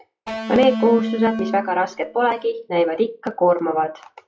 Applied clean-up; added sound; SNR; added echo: classical method log-MMSE.